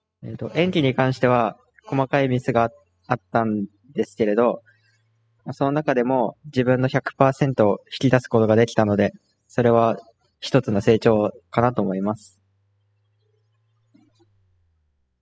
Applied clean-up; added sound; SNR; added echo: classical method spectral subtraction.